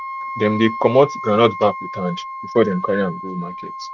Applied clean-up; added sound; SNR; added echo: none; Wind instrument, woodwind instrument; 10 dB; none.